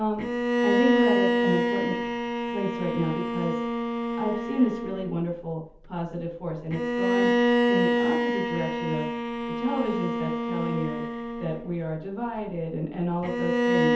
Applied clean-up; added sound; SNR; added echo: none; Bowed string instrument; -4 dB; reverberation time 0.5 s.